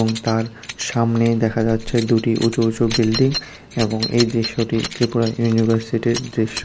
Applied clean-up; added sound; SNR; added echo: none; Keys jangling; 12 dB; none.